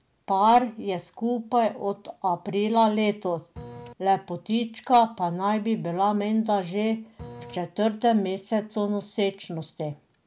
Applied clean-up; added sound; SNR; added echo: none; Printer; 14 dB; none.